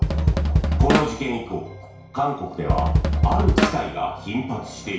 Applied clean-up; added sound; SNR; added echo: none; Drum kit; -5 dB; reverberation time 0.6 s.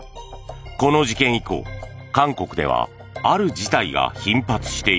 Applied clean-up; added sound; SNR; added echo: none; none; none; none.